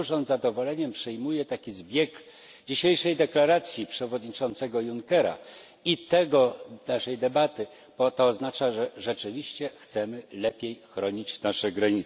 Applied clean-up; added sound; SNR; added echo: none; none; none; none.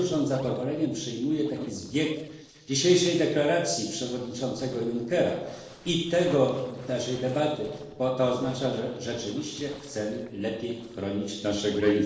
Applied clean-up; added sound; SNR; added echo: neural separator model SepFormer DNS4.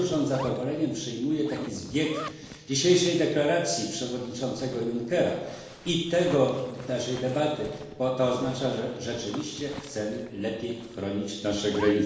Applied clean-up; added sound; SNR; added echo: none; Zipper (clothing); 17 dB; reverberation time 1.1 s.